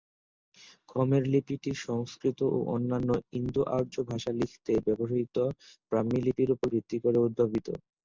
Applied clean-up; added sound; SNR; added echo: none; none; none; none.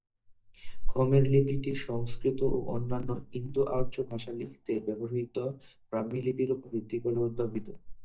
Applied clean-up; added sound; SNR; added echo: neural mask model DeepFilterNet 3.